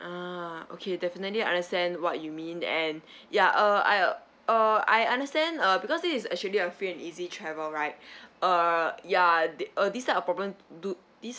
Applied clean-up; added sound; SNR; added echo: none; none; none; none.